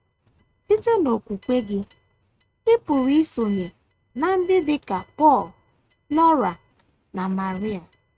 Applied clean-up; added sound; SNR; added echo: neural mask model RNNoise.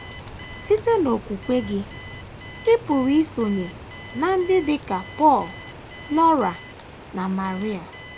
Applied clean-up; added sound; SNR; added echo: none; Alarm + Rain; 14 dB; none.